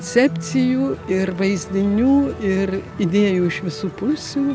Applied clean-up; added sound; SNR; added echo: none; none; none; none.